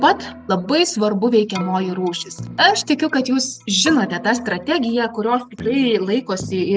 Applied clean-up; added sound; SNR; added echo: none; Keyboard (musical); 16 dB; none.